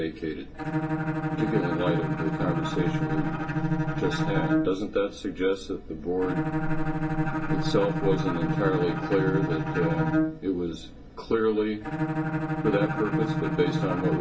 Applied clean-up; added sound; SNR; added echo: none; Bowed string instrument; -1 dB; reverberation time 0.2 s.